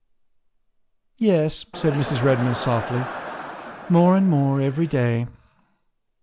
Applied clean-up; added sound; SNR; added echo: none; Crowd; 10 dB; none.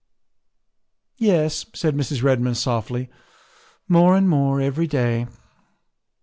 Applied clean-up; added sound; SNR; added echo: none; none; none; none.